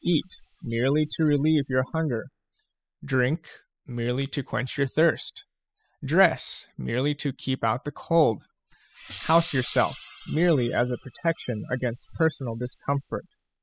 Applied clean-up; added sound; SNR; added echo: classical method spectral subtraction.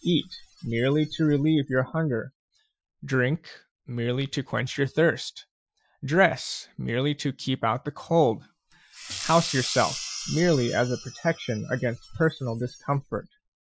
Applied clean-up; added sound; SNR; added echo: classical method Wiener filter.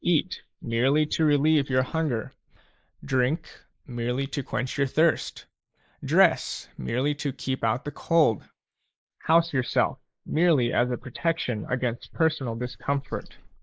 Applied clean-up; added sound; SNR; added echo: neural mask model Resemble Enhance denoiser.